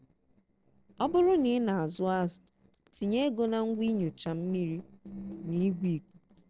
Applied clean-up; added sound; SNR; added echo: neural separator model SepFormer DNS4.